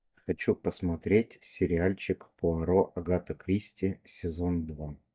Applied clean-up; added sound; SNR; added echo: neural mask model DeepFilterNet 3.